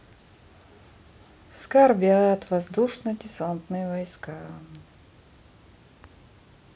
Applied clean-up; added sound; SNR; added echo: none; none; none; none.